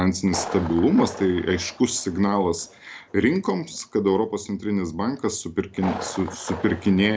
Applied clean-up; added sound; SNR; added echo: none; Thunder; 15 dB; none.